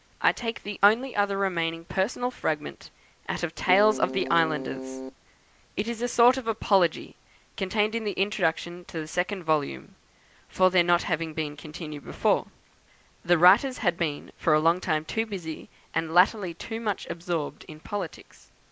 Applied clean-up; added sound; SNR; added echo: none; Keyboard (musical); 7 dB; none.